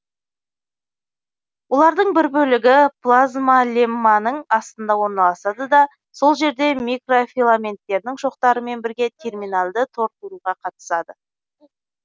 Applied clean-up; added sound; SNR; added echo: none; none; none; none.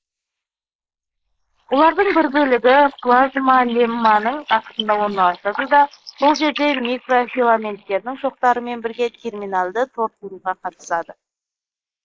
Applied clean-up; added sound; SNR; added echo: neural mask model Resemble Enhance denoiser.